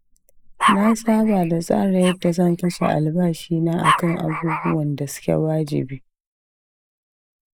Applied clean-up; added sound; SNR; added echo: neural mask model Resemble Enhance denoiser.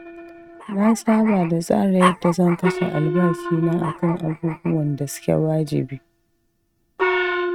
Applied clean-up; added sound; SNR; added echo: neural mask model RNNoise.